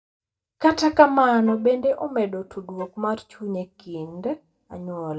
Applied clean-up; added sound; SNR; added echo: neural mask model DeepFilterNet 3.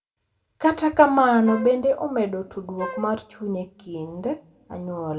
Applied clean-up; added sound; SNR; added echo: none; Wind instrument, woodwind instrument; 13 dB; reverberation time 0.3 s.